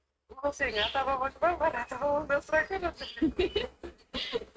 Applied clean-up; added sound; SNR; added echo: neural mask model RNNoise.